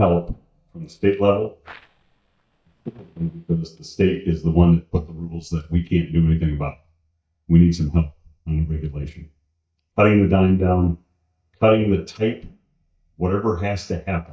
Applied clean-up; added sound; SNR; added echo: neural mask model DeepFilterNet 3.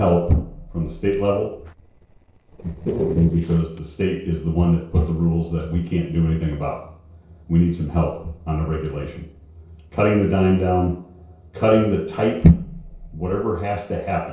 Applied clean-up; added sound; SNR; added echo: neural separator model SepFormer DNS4.